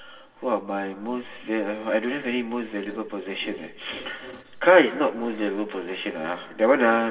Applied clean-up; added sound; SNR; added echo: none; none; none; reverberation time 1.7 s.